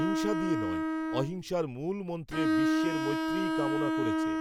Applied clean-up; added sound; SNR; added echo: none; Bowed string instrument; -5 dB; none.